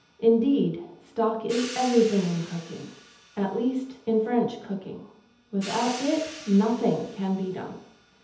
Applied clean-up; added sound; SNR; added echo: none; Hi-hat; 17 dB; reverberation time 0.8 s.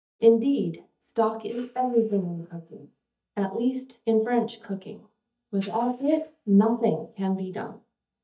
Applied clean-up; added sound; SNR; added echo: neural mask model DeepFilterNet 3.